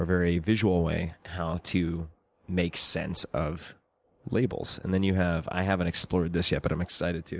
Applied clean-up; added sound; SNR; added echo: none; none; none; none.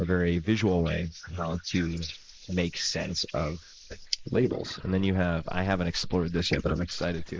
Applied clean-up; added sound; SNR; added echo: neural mask model Resemble Enhance denoiser.